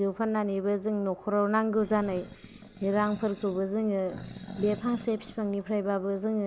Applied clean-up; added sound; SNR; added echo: none; Animal; 16 dB; none.